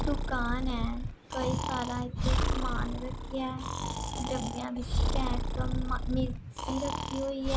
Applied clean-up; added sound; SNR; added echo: none; Breathing; -2 dB; none.